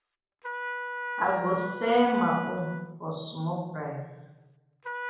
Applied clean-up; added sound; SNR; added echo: none; Trumpet; 8 dB; reverberation time 0.9 s.